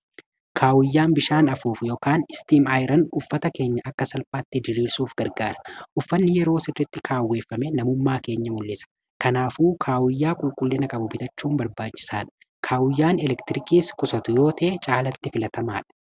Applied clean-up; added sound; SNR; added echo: none; none; none; none.